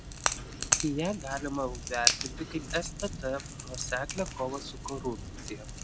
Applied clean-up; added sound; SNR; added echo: none; Crack / Crackle; -1 dB; none.